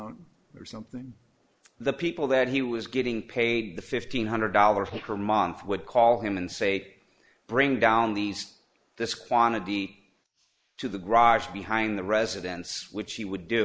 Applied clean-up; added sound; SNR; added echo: neural mask model Resemble Enhance denoiser.